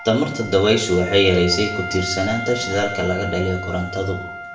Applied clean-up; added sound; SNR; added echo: none; Wind instrument, woodwind instrument; 10 dB; reverberation time 0.6 s.